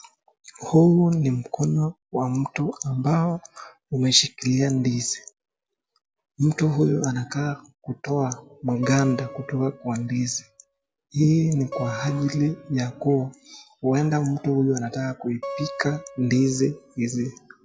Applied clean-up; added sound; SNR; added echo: none; Acoustic guitar; 15 dB; none.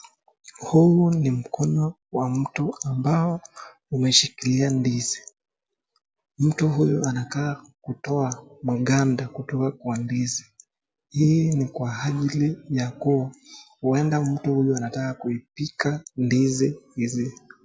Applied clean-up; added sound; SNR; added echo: none; none; none; none.